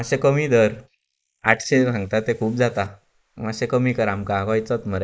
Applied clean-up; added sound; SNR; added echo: neural mask model Resemble Enhance denoiser.